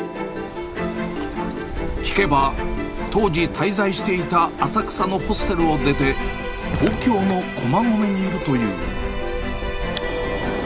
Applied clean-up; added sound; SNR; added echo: none; Walk, footsteps + Bird; 8 dB; none.